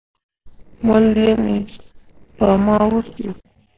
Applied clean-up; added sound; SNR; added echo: neural separator model SepFormer DNS4.